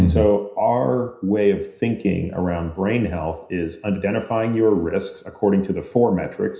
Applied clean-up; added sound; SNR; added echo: none; none; none; reverberation time 0.5 s.